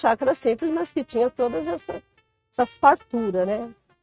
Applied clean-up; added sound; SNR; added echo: neural mask model RNNoise.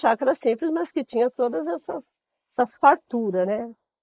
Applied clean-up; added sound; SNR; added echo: neural mask model Resemble Enhance denoiser.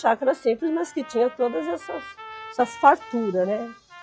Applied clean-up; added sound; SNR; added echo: classical method log-MMSE.